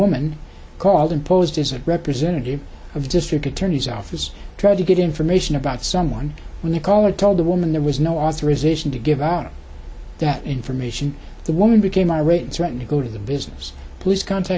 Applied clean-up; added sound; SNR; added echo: none; none; none; none.